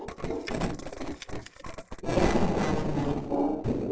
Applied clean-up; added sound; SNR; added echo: neural separator model SepFormer DNS4.